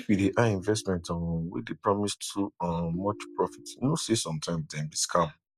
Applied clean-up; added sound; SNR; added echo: none; Ringtone; 19 dB; none.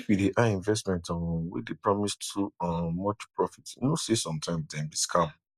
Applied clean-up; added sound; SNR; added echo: none; none; none; none.